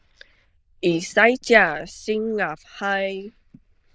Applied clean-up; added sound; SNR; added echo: neural diffusion model UNIVERSE++.